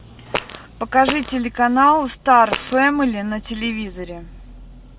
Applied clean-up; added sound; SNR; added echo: none; Fart; 8 dB; none.